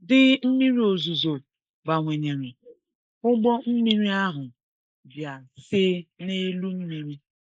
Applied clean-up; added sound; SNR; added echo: neural mask model Resemble Enhance denoiser.